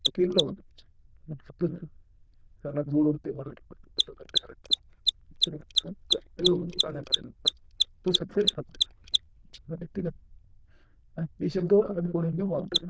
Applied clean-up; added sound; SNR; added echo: neural diffusion model UNIVERSE++.